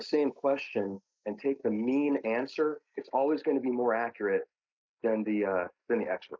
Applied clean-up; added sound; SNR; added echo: neural mask model Resemble Enhance denoiser.